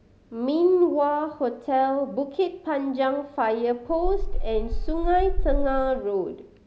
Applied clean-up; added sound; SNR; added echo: none; Meow; 0 dB; none.